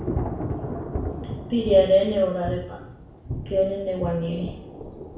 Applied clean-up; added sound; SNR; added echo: none; Thunder / Rain; 7 dB; reverberation time 0.7 s.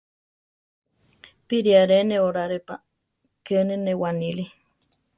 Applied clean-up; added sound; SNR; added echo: none; none; none; none.